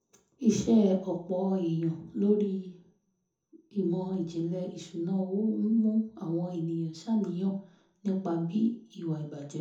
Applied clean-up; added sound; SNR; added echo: none; none; none; reverberation time 0.5 s.